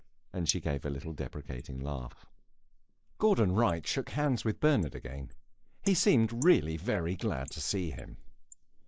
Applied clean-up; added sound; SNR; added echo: neural mask model Resemble Enhance denoiser.